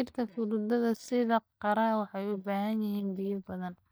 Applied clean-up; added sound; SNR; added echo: neural mask model DeepFilterNet 3.